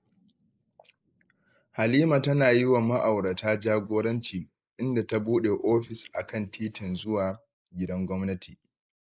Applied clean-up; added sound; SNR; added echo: neural mask model Resemble Enhance denoiser.